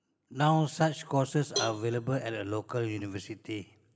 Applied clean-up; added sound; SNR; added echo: none; Cowbell; 11 dB; reverberation time 0.4 s.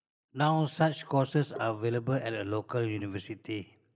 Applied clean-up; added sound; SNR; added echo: neural mask model DeepFilterNet 3.